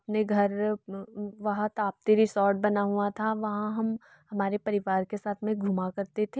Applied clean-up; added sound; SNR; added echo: none; none; none; none.